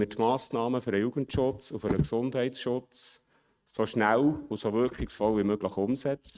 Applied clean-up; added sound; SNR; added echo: neural mask model RNNoise.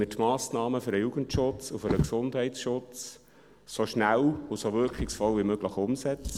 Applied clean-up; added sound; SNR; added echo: none; Drawer open or close; 10 dB; none.